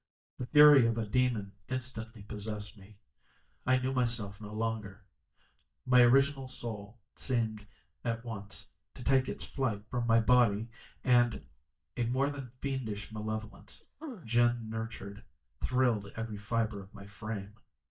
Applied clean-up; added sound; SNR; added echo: neural mask model DeepFilterNet 3.